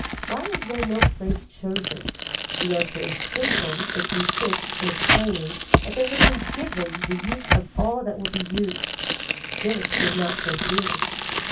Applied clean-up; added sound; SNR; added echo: none; Tearing; -4 dB; reverberation time 0.2 s.